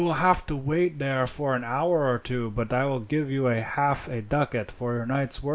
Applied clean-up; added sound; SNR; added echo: none; none; none; none.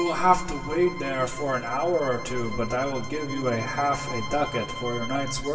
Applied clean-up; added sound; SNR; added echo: none; Bowed string instrument; 12 dB; reverberation time 2.5 s.